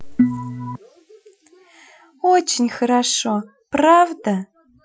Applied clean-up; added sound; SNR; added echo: classical method Wiener filter.